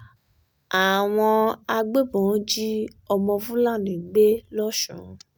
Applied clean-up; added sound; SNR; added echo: none; none; none; none.